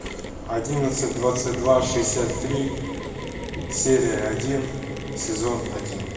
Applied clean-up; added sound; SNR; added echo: none; Mechanisms; 10 dB; reverberation time 1.9 s.